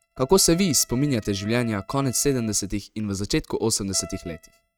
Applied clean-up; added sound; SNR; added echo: neural mask model RNNoise.